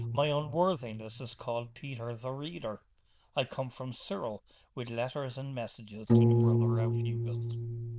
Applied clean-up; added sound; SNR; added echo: neural diffusion model UNIVERSE++.